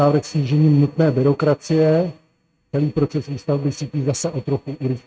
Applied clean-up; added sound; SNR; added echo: neural mask model RNNoise.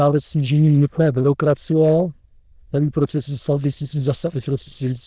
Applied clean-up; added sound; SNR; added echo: neural diffusion model UNIVERSE++.